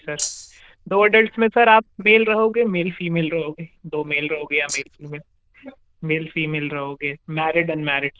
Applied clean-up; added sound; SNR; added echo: neural diffusion model UNIVERSE++.